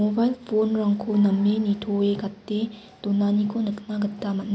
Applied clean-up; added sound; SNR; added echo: none; none; none; none.